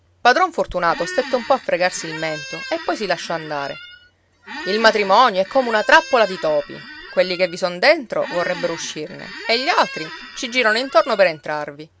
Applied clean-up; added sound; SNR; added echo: none; Squeak; 14 dB; none.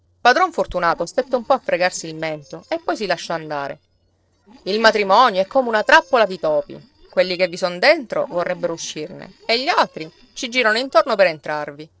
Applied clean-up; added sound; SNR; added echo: neural separator model SepFormer DNS4.